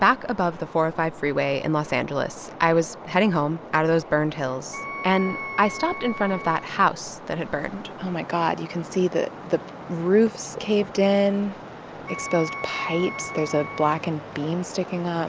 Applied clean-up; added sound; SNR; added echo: none; Wind instrument, woodwind instrument; 11 dB; none.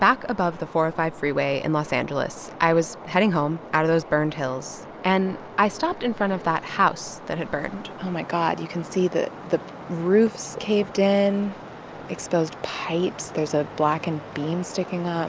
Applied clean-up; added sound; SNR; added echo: none; none; none; none.